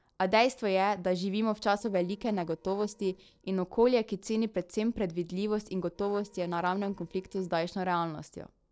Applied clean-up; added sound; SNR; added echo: neural separator model SepFormer DNS4.